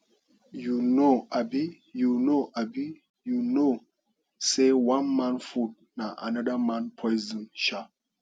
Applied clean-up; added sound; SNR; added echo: none; none; none; none.